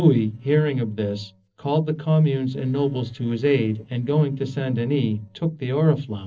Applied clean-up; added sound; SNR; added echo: neural separator model SepFormer DNS4.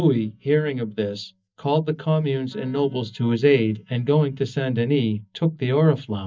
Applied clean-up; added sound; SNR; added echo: neural mask model DeepFilterNet 3.